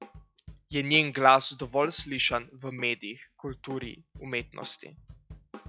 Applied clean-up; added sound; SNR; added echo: classical method log-MMSE.